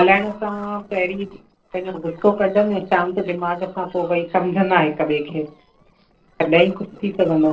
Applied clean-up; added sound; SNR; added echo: neural separator model SepFormer DNS4.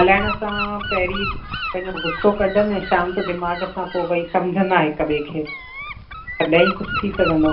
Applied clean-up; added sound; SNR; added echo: none; Gull, seagull / Wind; 8 dB; reverberation time 0.3 s.